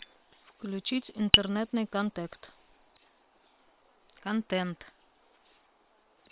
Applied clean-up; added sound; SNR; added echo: neural separator model SepFormer WHAM!.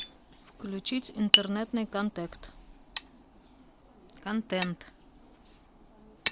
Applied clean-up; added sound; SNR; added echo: none; Hammer; 0 dB; none.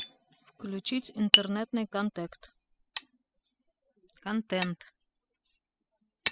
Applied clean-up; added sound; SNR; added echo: classical method spectral subtraction.